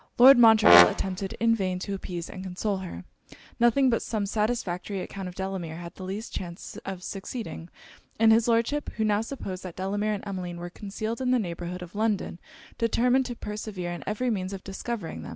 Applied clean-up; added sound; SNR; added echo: none; Brass instrument; -1 dB; none.